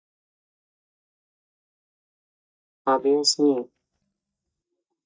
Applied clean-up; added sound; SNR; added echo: neural mask model DeepFilterNet 3.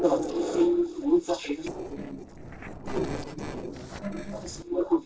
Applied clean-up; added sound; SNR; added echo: neural separator model SepFormer DNS4.